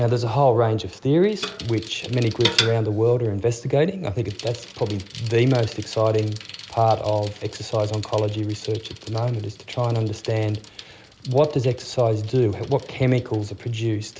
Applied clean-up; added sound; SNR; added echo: none; Bicycle; 14 dB; none.